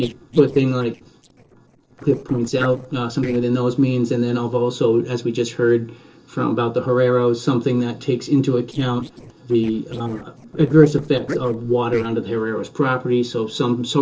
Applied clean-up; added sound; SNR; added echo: neural separator model SepFormer DNS4.